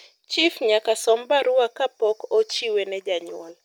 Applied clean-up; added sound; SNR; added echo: none; none; none; none.